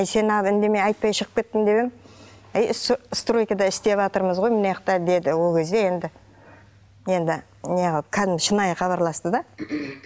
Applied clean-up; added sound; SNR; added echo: none; none; none; none.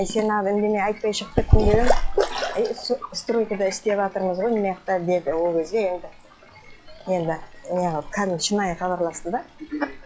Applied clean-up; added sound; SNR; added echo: classical method log-MMSE.